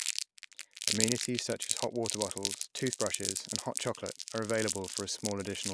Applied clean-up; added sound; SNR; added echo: none; Crumpling, crinkling; -1 dB; none.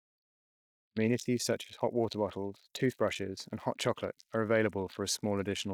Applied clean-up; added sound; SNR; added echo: neural mask model DeepFilterNet 3.